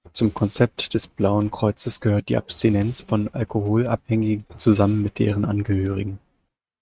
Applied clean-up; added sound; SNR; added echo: neural mask model RNNoise.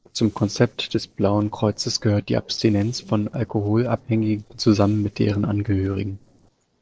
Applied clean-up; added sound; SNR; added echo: neural separator model SepFormer DNS4.